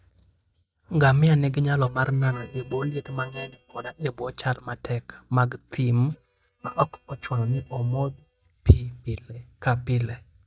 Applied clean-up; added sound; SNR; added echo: neural mask model DeepFilterNet 3.